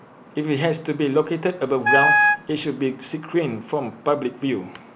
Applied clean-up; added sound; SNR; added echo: none; Wind instrument, woodwind instrument; -5 dB; none.